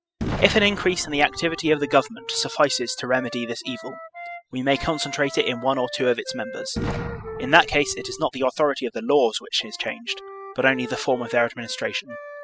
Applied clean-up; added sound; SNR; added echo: classical method spectral subtraction.